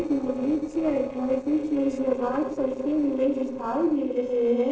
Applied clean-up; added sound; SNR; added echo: neural separator model SepFormer DNS4.